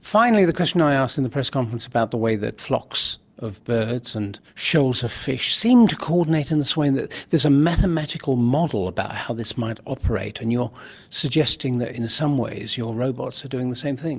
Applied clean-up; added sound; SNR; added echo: none; none; none; none.